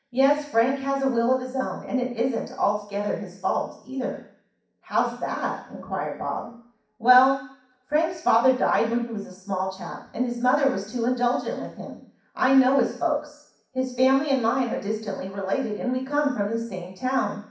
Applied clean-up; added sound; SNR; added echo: none; none; none; reverberation time 0.6 s.